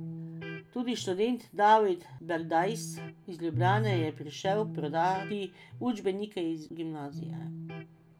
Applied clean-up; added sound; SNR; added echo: none; Electric guitar; 8 dB; none.